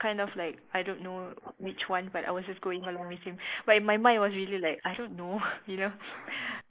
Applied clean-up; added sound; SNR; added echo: neural mask model Resemble Enhance denoiser.